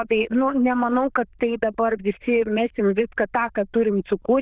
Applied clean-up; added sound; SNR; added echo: neural diffusion model UNIVERSE++.